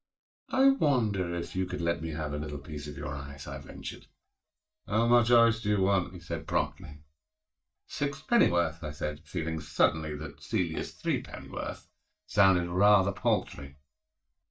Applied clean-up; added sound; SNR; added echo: neural mask model DeepFilterNet 3.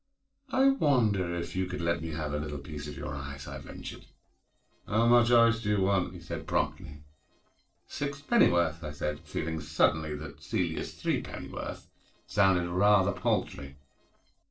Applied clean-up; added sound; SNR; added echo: neural separator model SepFormer DNS4.